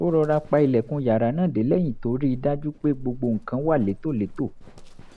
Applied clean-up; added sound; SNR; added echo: none; Livestock, farm animals, working animals; 15 dB; none.